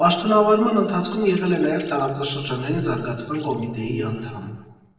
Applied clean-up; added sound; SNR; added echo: neural separator model SepFormer DNS4.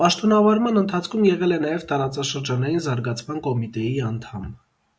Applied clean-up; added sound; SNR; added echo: none; none; none; none.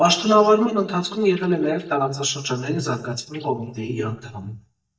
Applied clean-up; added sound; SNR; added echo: neural mask model DeepFilterNet 3.